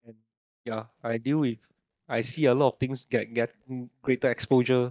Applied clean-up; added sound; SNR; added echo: neural mask model DeepFilterNet 3.